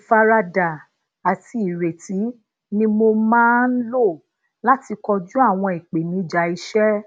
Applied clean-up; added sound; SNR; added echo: none; none; none; none.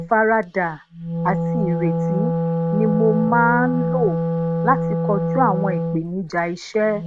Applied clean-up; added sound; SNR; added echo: neural mask model RNNoise.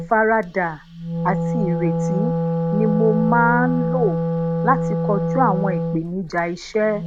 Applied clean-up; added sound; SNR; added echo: none; Wind instrument, woodwind instrument; 1 dB; none.